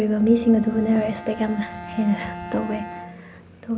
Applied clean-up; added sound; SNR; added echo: none; Bowed string instrument; 15 dB; none.